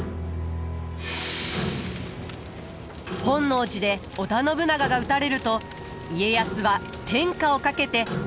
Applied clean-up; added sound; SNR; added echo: none; Clock; 10 dB; none.